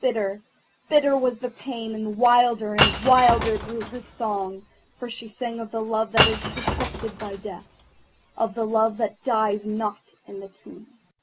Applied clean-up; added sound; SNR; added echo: none; Shatter / Crushing; 4 dB; none.